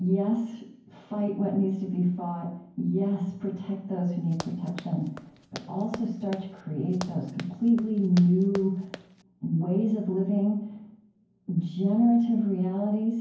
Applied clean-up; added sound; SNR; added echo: none; Run; 17 dB; reverberation time 0.9 s.